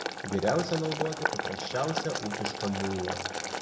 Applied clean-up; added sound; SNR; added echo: none; Boiling; 2 dB; reverberation time 1.3 s.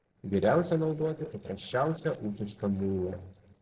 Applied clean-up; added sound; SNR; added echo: neural separator model SepFormer DNS4.